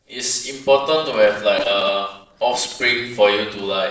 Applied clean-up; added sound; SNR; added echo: neural separator model SepFormer DNS4.